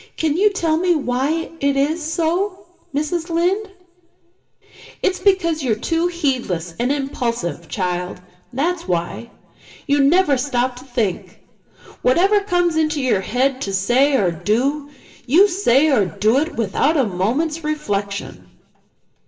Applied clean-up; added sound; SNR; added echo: none; none; none; reverberation time 0.8 s.